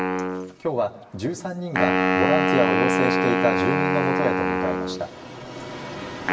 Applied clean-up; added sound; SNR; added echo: none; Wind instrument, woodwind instrument; -3 dB; reverberation time 0.9 s.